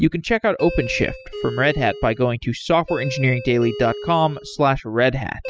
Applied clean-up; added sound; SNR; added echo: classical method spectral subtraction.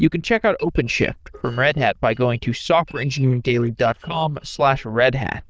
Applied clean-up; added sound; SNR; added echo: neural diffusion model UNIVERSE++.